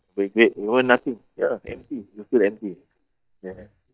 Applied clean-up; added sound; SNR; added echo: neural mask model DeepFilterNet 3.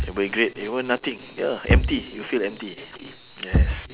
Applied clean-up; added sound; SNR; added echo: none; Thump, thud; -1 dB; none.